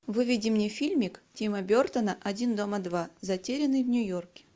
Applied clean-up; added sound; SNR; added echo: none; none; none; none.